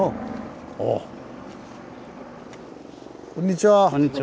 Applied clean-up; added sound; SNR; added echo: none; none; none; none.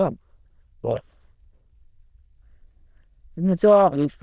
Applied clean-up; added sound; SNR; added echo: neural diffusion model UNIVERSE++.